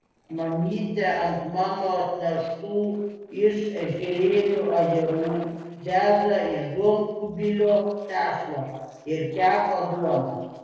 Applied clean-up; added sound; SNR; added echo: neural separator model SepFormer DNS4.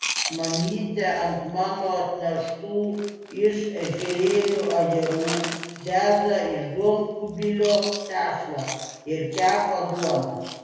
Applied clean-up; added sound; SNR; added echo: none; Chewing, mastication; 12 dB; reverberation time 1.2 s.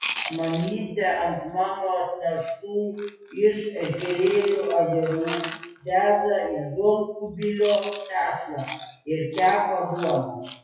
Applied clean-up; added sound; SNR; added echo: classical method WPE with log-MMSE.